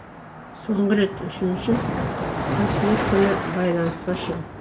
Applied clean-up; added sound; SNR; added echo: none; Car passing by; 3 dB; reverberation time 0.1 s.